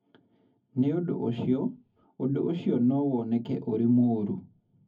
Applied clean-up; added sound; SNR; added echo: none; none; none; reverberation time 0.3 s.